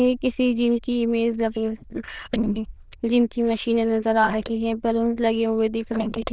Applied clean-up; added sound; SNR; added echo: neural diffusion model UNIVERSE++.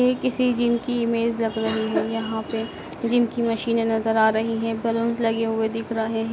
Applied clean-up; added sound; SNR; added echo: none; none; none; none.